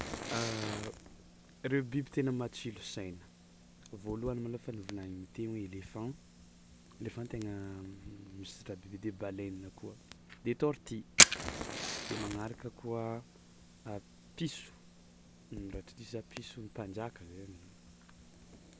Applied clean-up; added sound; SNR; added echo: none; Fire; -2 dB; none.